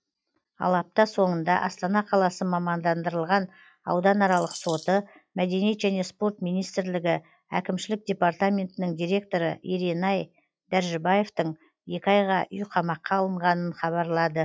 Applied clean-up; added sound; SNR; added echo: classical method log-MMSE.